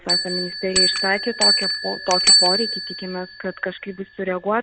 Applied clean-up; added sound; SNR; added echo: none; Bell; -4 dB; none.